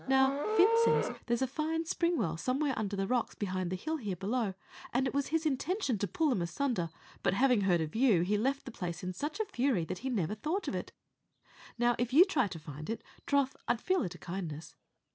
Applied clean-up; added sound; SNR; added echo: none; Livestock, farm animals, working animals; 10 dB; none.